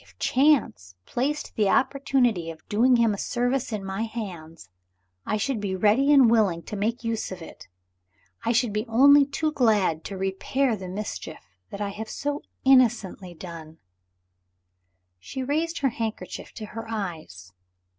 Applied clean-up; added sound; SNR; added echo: none; none; none; none.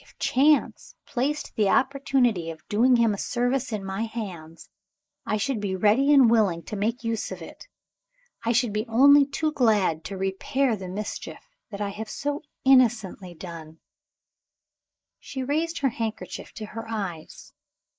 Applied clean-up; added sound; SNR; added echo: neural mask model Resemble Enhance denoiser.